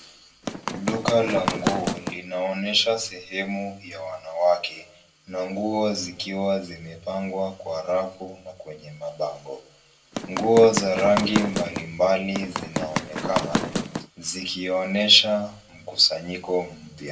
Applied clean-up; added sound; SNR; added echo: none; Run; 3 dB; reverberation time 0.2 s.